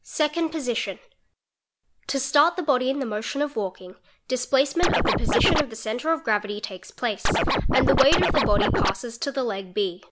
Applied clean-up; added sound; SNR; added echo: none; Scratching (performance technique); -4 dB; none.